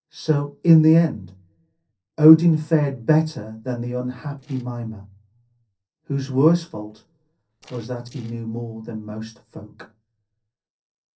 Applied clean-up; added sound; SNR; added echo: neural separator model SepFormer DNS4.